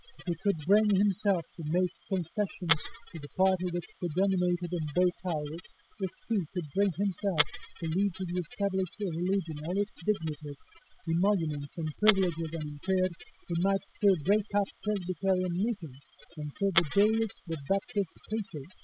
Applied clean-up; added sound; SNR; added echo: classical method spectral subtraction.